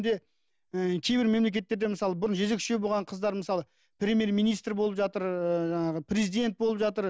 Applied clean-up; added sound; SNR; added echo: none; none; none; none.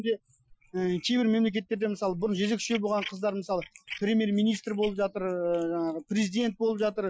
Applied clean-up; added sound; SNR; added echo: classical method Wiener filter.